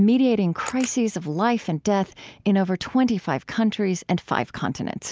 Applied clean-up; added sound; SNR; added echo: none; Camera; 19 dB; none.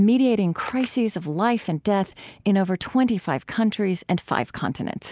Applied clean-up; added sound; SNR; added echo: neural mask model Resemble Enhance denoiser.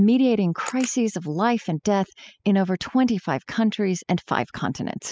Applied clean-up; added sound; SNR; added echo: classical method spectral subtraction.